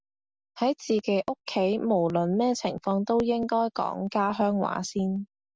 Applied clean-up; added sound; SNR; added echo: none; none; none; none.